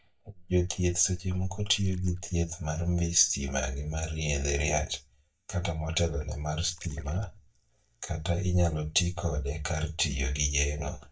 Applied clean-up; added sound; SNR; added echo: neural mask model DeepFilterNet 3.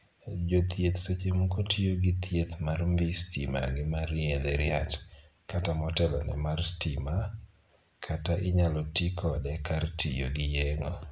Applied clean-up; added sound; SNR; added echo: none; none; none; none.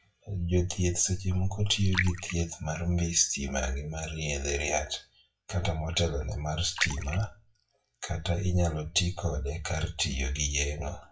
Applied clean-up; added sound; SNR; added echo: classical method WPE with log-MMSE.